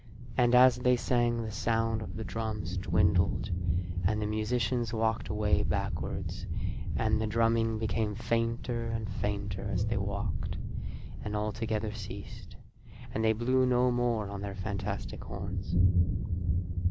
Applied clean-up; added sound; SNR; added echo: none; Thunder; 0 dB; none.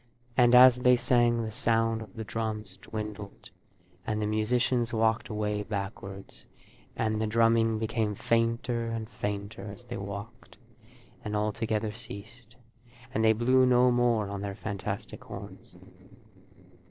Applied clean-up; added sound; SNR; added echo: neural separator model SepFormer DNS4.